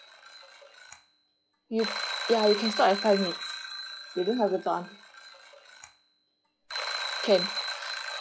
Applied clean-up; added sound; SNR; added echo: classical method log-MMSE.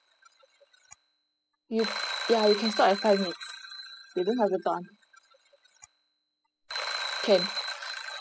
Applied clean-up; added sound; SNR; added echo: classical method spectral subtraction.